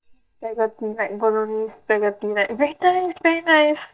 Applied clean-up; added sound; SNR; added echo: neural mask model DeepFilterNet 3.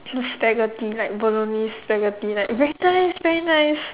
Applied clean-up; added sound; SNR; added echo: none; none; none; none.